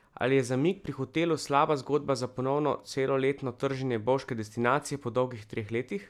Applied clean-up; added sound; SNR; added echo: none; none; none; none.